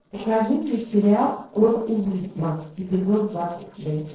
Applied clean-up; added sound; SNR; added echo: neural separator model SepFormer DNS4.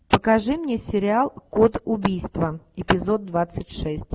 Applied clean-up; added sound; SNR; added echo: none; none; none; none.